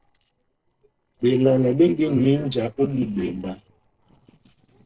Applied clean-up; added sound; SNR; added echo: neural separator model SepFormer DNS4.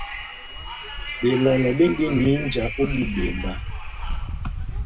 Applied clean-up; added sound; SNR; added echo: none; Wind; 6 dB; reverberation time 0.2 s.